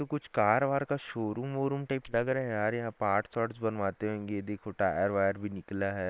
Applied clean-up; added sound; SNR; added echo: neural separator model SepFormer WHAM!.